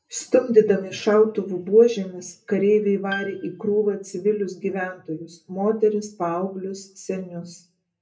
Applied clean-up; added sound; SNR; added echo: none; Piano; 15 dB; reverberation time 0.3 s.